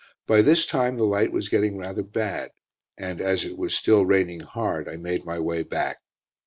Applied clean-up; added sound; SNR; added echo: none; none; none; none.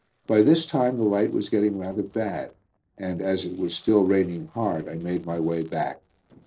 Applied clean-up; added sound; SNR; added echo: neural separator model SepFormer DNS4.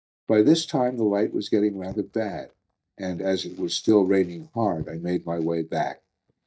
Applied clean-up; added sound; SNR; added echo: neural mask model DeepFilterNet 3.